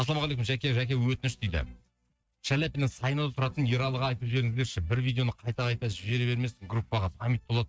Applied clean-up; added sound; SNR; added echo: neural mask model RNNoise.